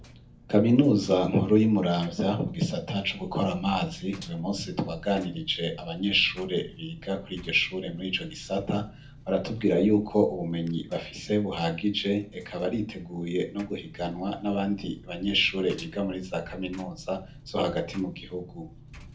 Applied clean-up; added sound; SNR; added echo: none; Engine; 20 dB; reverberation time 0.3 s.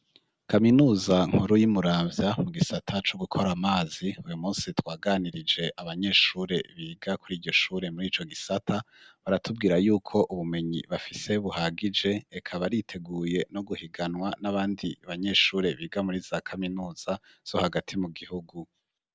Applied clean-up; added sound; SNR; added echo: none; none; none; none.